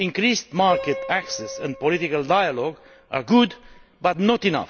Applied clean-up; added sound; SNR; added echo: none; Piano; 14 dB; none.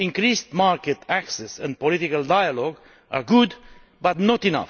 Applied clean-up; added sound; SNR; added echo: none; none; none; none.